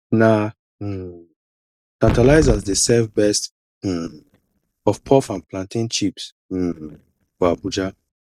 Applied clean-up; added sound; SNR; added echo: neural mask model DeepFilterNet 3.